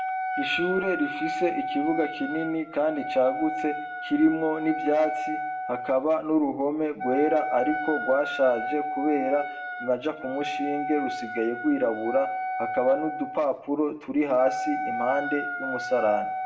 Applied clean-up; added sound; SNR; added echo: none; Wind instrument, woodwind instrument; 5 dB; reverberation time 0.6 s.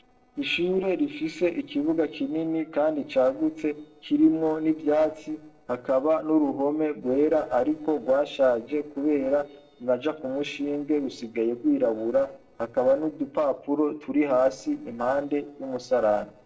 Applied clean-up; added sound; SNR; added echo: neural separator model SepFormer DNS4.